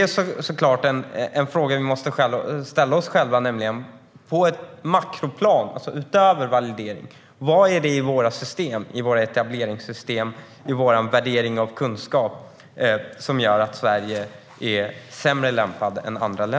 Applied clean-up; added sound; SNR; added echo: none; none; none; none.